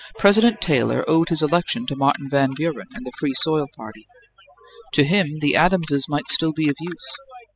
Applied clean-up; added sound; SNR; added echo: classical method spectral subtraction.